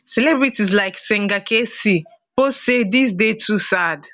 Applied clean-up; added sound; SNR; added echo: none; none; none; none.